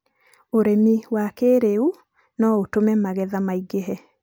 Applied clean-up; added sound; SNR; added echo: none; none; none; none.